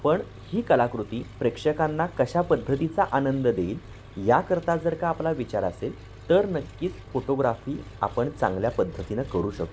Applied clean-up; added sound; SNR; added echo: none; Engine; 17 dB; none.